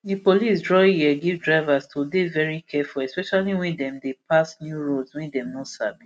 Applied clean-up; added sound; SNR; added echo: none; none; none; none.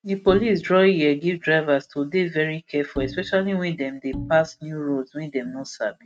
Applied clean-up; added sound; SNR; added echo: neural mask model RNNoise.